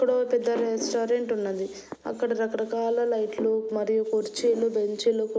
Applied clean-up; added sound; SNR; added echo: none; none; none; none.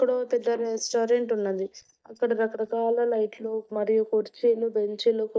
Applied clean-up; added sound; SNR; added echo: neural mask model DeepFilterNet 3.